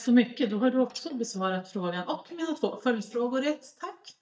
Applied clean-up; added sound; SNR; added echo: neural mask model DeepFilterNet 3.